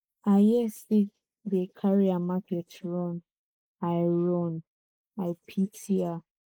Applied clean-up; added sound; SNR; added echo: neural mask model Resemble Enhance denoiser.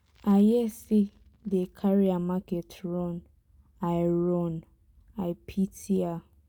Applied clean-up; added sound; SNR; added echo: none; none; none; none.